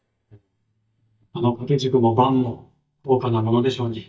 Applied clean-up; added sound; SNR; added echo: neural mask model DeepFilterNet 3.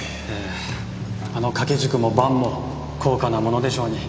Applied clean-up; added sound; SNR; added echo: none; none; none; none.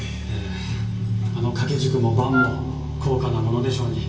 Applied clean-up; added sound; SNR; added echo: none; Wind instrument, woodwind instrument; 5 dB; reverberation time 0.3 s.